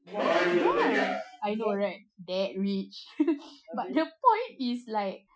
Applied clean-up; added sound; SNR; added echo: classical method Wiener filter.